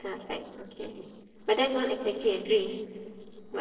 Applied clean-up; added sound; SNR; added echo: neural separator model SepFormer DNS4.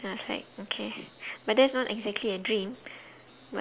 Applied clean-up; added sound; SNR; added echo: none; none; none; none.